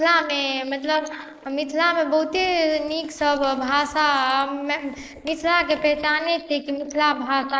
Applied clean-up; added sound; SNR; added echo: neural mask model Resemble Enhance denoiser.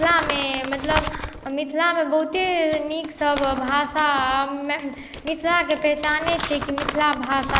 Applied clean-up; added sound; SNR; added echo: none; Crumpling, crinkling; 9 dB; none.